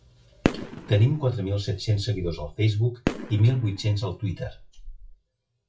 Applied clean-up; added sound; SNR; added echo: classical method WPE with log-MMSE.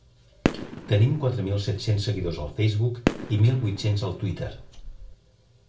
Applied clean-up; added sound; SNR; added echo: none; Fireworks; 7 dB; reverberation time 0.2 s.